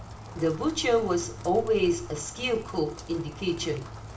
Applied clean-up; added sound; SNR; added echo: none; Rain; 13 dB; reverberation time 0.2 s.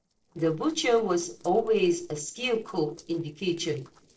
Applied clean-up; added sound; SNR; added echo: neural separator model SepFormer DNS4.